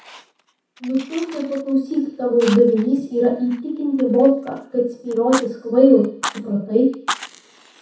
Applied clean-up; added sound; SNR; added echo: none; Fire; 15 dB; reverberation time 0.7 s.